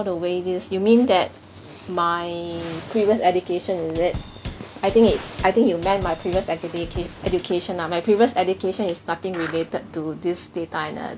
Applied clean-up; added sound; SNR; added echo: none; Drum / Drum kit + Skateboard; 12 dB; none.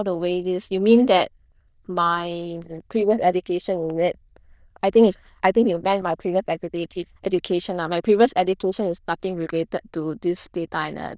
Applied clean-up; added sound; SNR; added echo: neural diffusion model UNIVERSE++.